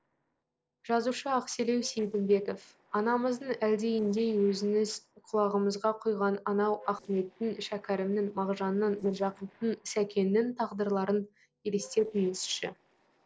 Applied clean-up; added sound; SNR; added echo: neural separator model SepFormer DNS4.